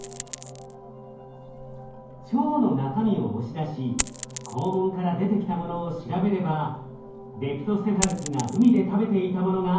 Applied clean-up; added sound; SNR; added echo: none; Coin (dropping); 13 dB; reverberation time 0.9 s.